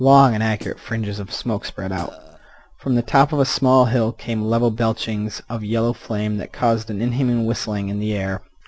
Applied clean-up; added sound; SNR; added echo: none; Snare drum + Burping, eructation; 20 dB; none.